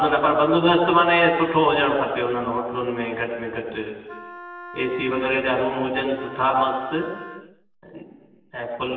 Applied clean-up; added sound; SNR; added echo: none; Wind instrument, woodwind instrument; 17 dB; reverberation time 1.4 s.